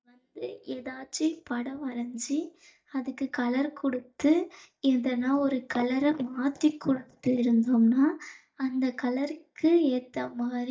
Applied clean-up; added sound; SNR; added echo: neural mask model DeepFilterNet 3.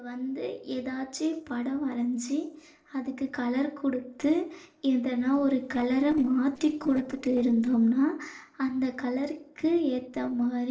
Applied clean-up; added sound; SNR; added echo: neural separator model SepFormer DNS4.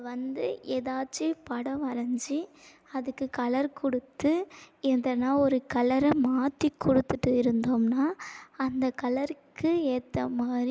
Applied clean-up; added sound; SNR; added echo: none; none; none; none.